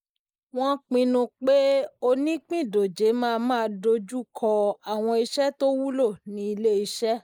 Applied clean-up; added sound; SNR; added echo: neural mask model Resemble Enhance denoiser.